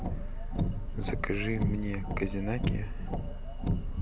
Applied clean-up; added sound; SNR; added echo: none; Car; -3 dB; none.